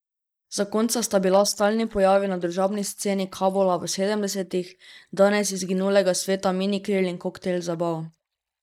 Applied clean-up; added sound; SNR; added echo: neural mask model DeepFilterNet 3.